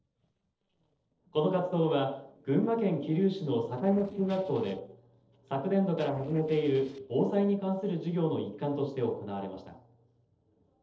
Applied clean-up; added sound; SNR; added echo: neural separator model SepFormer DNS4.